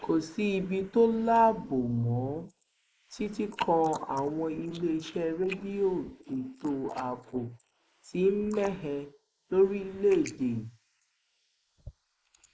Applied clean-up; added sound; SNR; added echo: neural mask model Resemble Enhance denoiser.